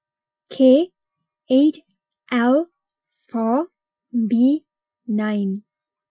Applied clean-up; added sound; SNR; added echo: classical method Wiener filter.